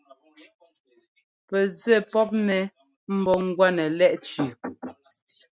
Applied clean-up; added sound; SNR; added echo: none; none; none; none.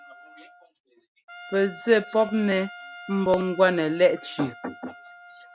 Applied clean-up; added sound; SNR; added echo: none; Trumpet; 18 dB; none.